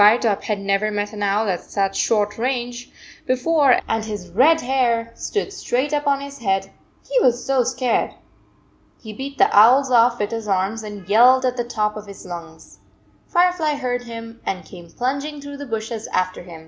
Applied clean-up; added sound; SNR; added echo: none; none; none; none.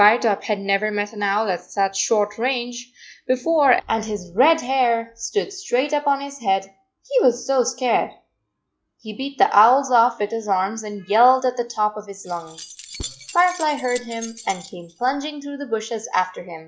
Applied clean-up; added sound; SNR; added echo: classical method log-MMSE.